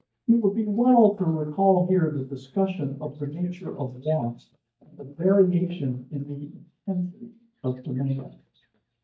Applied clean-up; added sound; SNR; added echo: neural mask model DeepFilterNet 3.